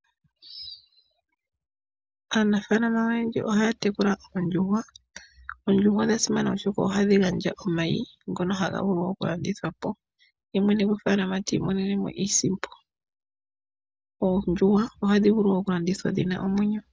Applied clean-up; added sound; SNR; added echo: none; none; none; none.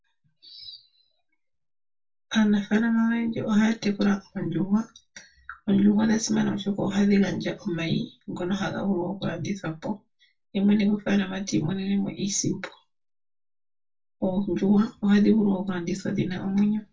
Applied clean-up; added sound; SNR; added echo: none; none; none; reverberation time 0.2 s.